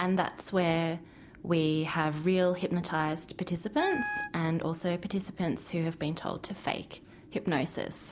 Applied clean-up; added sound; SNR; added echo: none; Wind instrument, woodwind instrument; 6 dB; none.